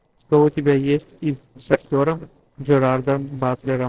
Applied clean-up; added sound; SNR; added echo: neural separator model SepFormer DNS4.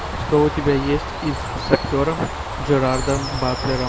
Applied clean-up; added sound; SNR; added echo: none; Bird; 5 dB; none.